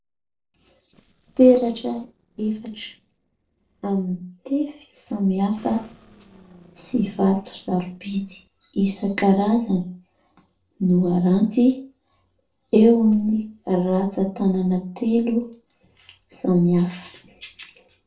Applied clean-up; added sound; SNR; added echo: neural separator model SepFormer DNS4.